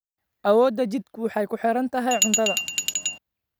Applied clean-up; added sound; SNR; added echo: none; Glass; 0 dB; none.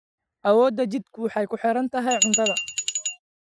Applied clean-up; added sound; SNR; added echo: classical method Wiener filter.